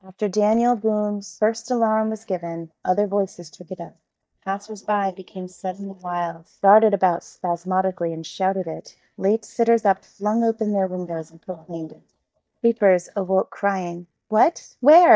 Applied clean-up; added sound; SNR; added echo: neural mask model DeepFilterNet 3.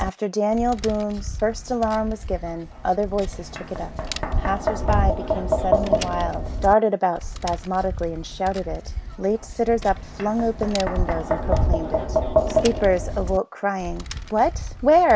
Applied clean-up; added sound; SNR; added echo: none; Tap; 2 dB; none.